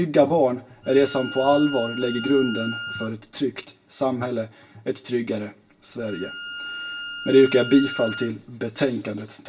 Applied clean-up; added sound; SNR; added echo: none; Bowed string instrument; 11 dB; reverberation time 0.2 s.